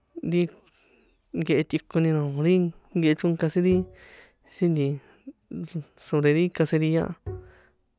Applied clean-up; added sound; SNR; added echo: none; Bowed string instrument; 14 dB; none.